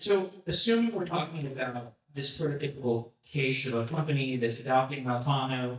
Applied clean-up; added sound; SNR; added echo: neural mask model DeepFilterNet 3.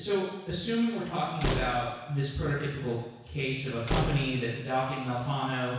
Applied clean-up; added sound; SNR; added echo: none; Slam; 5 dB; reverberation time 1.1 s.